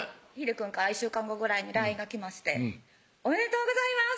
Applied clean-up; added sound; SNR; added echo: none; none; none; none.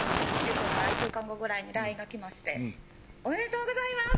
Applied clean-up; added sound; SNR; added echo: none; Fire; -1 dB; none.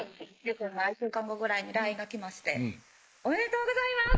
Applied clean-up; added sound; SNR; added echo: neural mask model Resemble Enhance denoiser.